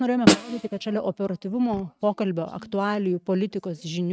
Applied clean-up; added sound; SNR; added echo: neural mask model RNNoise.